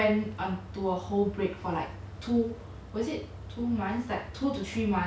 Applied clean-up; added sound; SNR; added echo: none; none; none; none.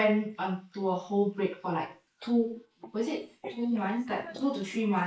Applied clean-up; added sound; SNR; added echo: neural mask model Resemble Enhance denoiser.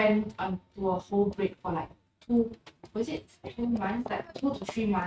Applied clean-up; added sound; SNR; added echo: neural mask model RNNoise.